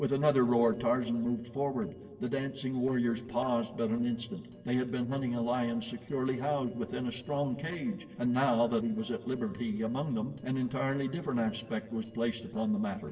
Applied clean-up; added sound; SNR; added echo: neural separator model SepFormer DNS4.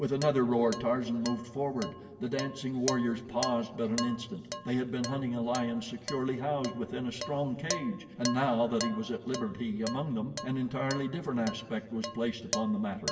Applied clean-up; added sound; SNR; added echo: none; Dishes, pots, and pans; 10 dB; reverberation time 1.8 s.